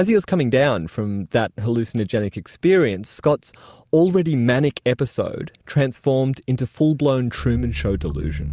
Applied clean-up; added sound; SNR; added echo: none; none; none; none.